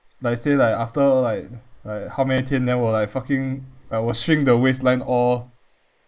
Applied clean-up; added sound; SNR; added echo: neural mask model Resemble Enhance denoiser.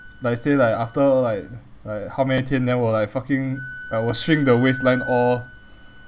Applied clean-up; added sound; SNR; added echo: none; Wind instrument, woodwind instrument; 17 dB; none.